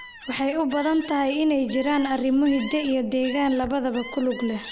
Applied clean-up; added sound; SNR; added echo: none; Gull, seagull; 16 dB; none.